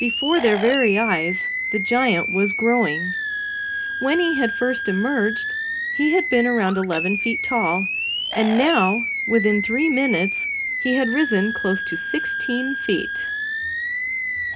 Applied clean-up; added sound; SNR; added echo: none; Animal; 3 dB; reverberation time 0.3 s.